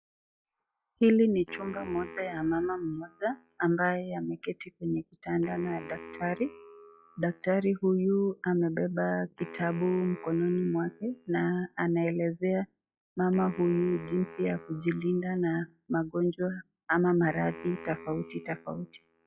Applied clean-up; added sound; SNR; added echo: classical method log-MMSE.